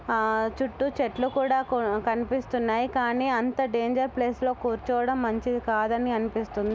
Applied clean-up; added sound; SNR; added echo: none; none; none; none.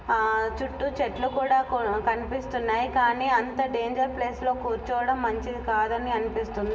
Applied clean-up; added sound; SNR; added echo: none; none; none; reverberation time 0.9 s.